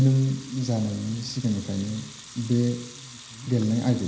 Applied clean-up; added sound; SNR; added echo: none; Sink (filling or washing) / Water tap, faucet / Liquid; 18 dB; reverberation time 0.9 s.